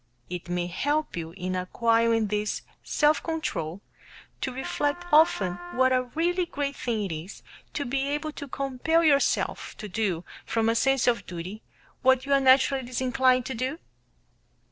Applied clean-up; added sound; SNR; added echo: neural separator model SepFormer DNS4.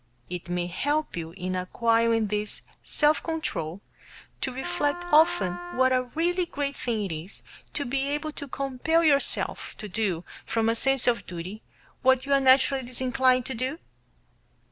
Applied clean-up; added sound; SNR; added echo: none; Wind instrument, woodwind instrument; 10 dB; none.